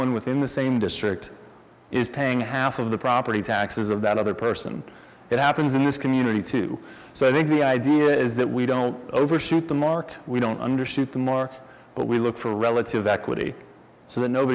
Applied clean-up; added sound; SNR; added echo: none; none; none; none.